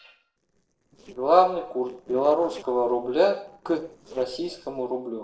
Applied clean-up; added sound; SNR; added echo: neural separator model SepFormer DNS4.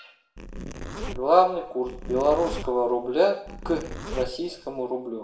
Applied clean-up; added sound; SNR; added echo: none; Zipper (clothing); 10 dB; reverberation time 0.6 s.